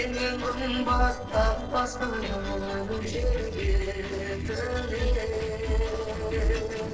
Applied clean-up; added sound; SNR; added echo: neural separator model SepFormer DNS4.